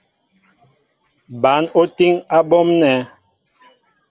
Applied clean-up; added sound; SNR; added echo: none; none; none; none.